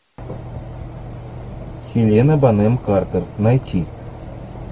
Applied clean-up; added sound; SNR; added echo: none; none; none; none.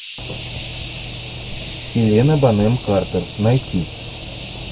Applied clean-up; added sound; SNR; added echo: none; Hiss; 7 dB; none.